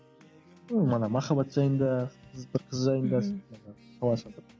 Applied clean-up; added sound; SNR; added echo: none; none; none; none.